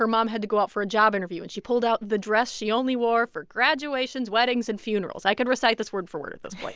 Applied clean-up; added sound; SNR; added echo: none; none; none; none.